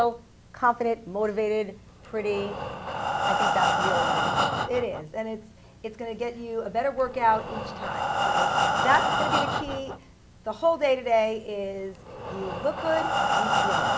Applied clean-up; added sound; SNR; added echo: none; Breathing; 0 dB; none.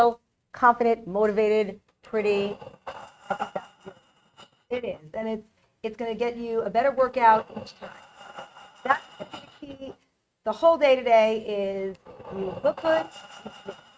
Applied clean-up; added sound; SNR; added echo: neural mask model RNNoise.